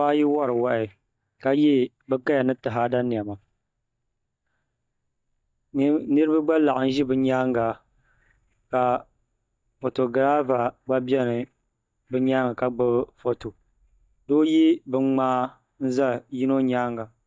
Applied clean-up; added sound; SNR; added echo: neural mask model DeepFilterNet 3.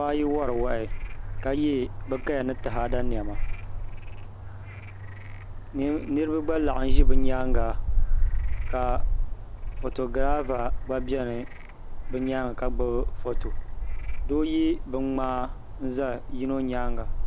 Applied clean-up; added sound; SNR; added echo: none; Frog; -5 dB; none.